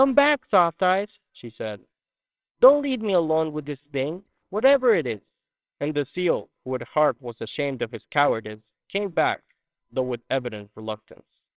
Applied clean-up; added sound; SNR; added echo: neural separator model SepFormer WHAMR!.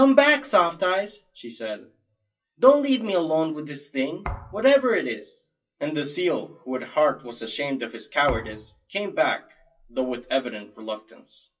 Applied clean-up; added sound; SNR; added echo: classical method WPE with log-MMSE.